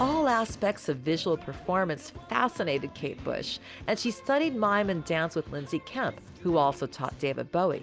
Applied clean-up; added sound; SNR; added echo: none; none; none; none.